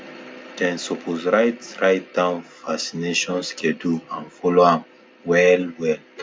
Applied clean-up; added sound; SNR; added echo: none; none; none; none.